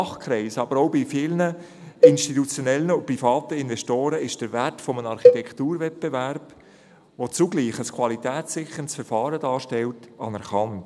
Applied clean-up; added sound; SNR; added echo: none; Cowbell; -4 dB; none.